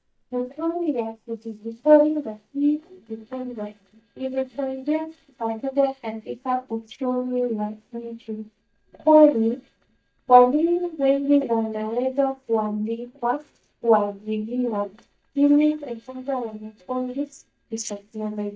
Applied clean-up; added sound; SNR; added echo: neural mask model DeepFilterNet 3.